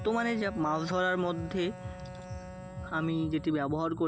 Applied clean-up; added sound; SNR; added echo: none; Wind instrument, woodwind instrument; 14 dB; none.